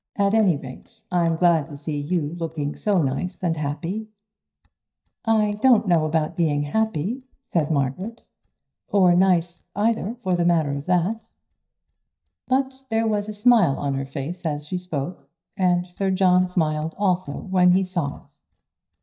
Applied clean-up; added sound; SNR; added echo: neural mask model DeepFilterNet 3.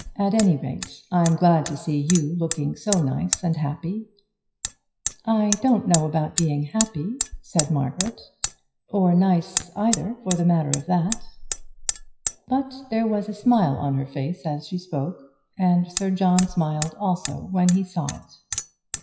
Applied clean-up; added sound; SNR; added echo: classical method WPE with log-MMSE.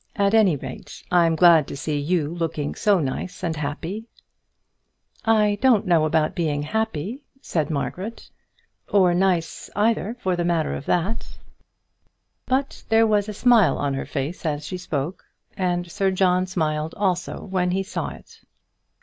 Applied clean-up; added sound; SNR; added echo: none; none; none; none.